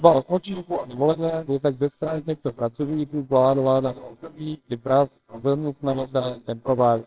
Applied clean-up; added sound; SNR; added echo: neural separator model SepFormer WHAMR!.